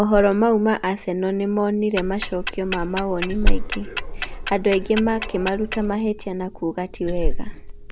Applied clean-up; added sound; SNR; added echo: none; Tick-tock + Liquid; 2 dB; none.